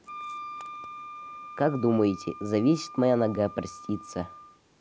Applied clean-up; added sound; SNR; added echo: none; Wind instrument, woodwind instrument; 14 dB; none.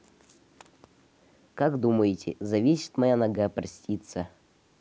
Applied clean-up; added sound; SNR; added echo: none; none; none; none.